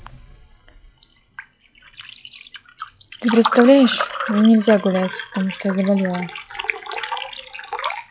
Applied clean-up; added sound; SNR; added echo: classical method log-MMSE.